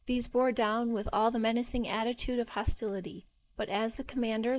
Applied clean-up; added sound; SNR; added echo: neural mask model Resemble Enhance denoiser.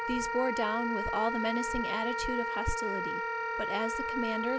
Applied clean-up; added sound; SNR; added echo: none; Wind instrument, woodwind instrument; 0 dB; none.